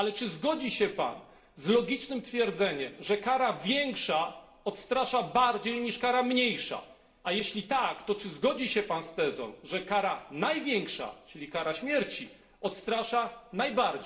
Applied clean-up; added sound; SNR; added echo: none; none; none; reverberation time 0.7 s.